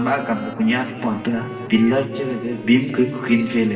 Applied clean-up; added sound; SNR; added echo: none; Wind instrument, woodwind instrument; 15 dB; reverberation time 2.7 s.